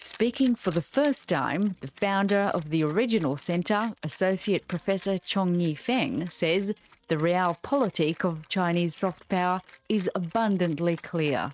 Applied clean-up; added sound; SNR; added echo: neural mask model RNNoise.